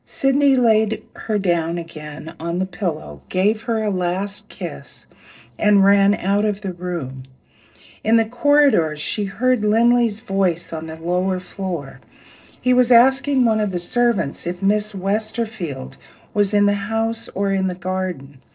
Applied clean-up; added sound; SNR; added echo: neural separator model SepFormer DNS4.